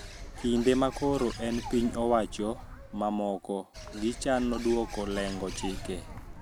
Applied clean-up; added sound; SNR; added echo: none; Bird; 11 dB; none.